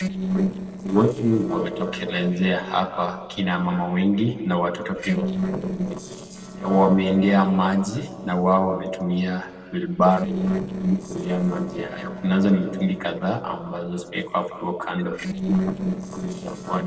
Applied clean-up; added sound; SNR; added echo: neural separator model SepFormer DNS4.